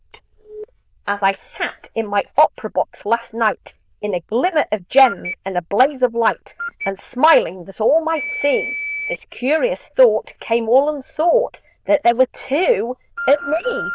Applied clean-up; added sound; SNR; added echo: neural diffusion model UNIVERSE++.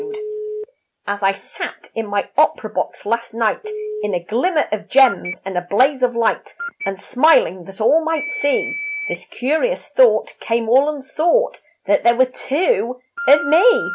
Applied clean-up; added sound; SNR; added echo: none; Telephone; 12 dB; none.